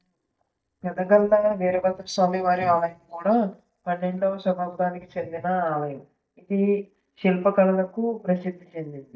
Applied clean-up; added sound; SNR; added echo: neural mask model DeepFilterNet 3.